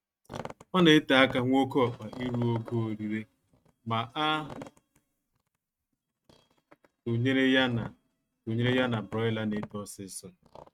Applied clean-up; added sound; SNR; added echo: neural mask model RNNoise.